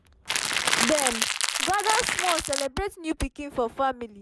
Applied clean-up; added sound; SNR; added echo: none; Crackle; -3 dB; none.